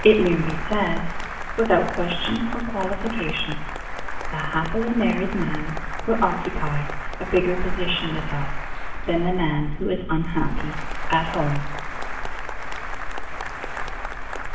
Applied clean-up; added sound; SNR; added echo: none; Applause; 11 dB; reverberation time 0.8 s.